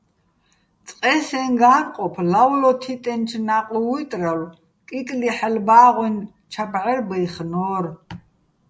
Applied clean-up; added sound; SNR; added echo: none; none; none; none.